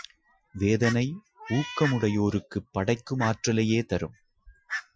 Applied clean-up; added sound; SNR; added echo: classical method Wiener filter.